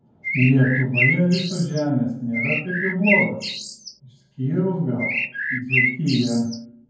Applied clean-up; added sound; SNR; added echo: none; Bird; 2 dB; reverberation time 0.9 s.